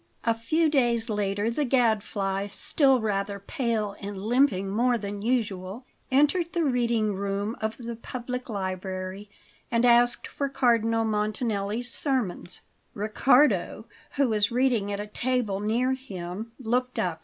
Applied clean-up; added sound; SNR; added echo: none; none; none; none.